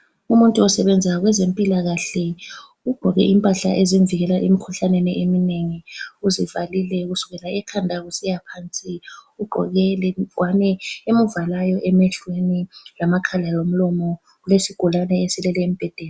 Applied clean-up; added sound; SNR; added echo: none; none; none; none.